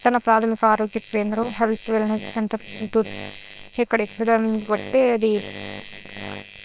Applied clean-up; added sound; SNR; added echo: neural separator model SepFormer WHAM!.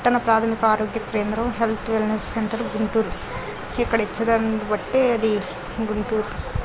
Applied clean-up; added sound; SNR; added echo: none; none; none; none.